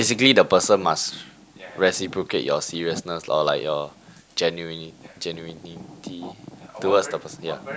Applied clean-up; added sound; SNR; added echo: none; none; none; none.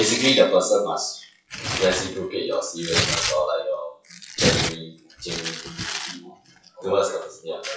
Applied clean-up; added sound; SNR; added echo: classical method WPE with log-MMSE.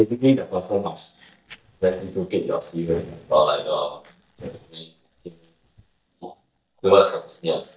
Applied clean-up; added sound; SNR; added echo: neural mask model DeepFilterNet 3.